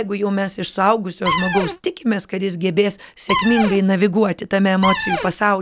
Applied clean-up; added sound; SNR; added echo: none; Cupboard open or close; 3 dB; none.